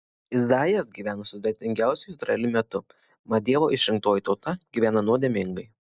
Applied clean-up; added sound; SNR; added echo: none; none; none; none.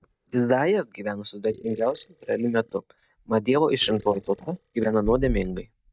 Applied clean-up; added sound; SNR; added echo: neural mask model DeepFilterNet 3.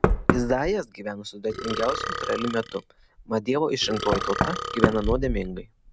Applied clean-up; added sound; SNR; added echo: none; Knock + Burping, eructation; 1 dB; none.